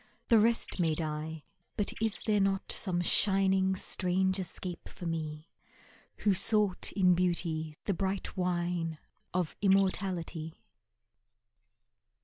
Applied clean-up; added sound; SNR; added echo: none; Bird; 17 dB; none.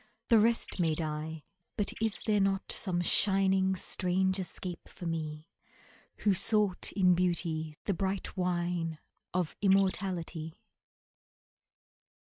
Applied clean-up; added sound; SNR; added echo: neural mask model RNNoise.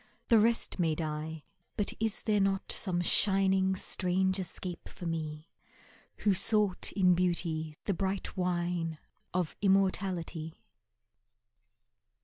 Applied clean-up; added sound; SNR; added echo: none; none; none; none.